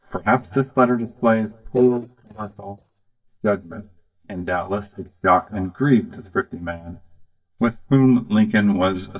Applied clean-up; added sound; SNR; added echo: neural mask model DeepFilterNet 3.